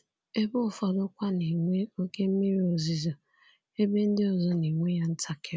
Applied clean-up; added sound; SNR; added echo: none; none; none; none.